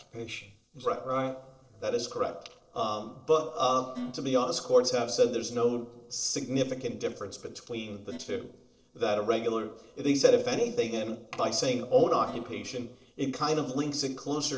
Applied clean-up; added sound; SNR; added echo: neural separator model SepFormer DNS4.